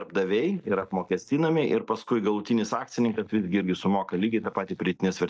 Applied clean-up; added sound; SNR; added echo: neural mask model DeepFilterNet 3.